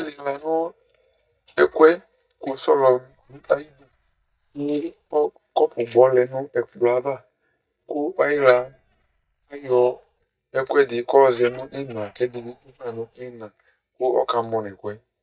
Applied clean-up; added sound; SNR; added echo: neural mask model DeepFilterNet 3.